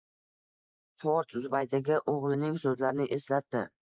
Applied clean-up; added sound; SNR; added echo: neural mask model Resemble Enhance denoiser.